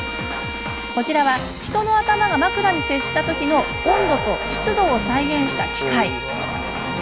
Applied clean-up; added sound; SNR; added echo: none; Train + Bowed string instrument; 6 dB; none.